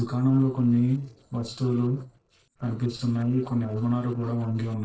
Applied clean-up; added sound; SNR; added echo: neural separator model SepFormer DNS4.